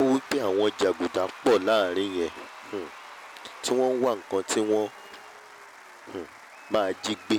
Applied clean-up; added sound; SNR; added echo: none; Applause / Crowd / Cheering; 17 dB; none.